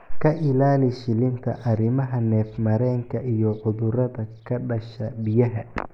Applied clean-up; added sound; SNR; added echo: none; none; none; none.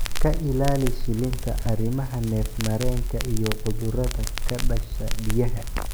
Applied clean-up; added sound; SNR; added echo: none; Crackle; -2 dB; none.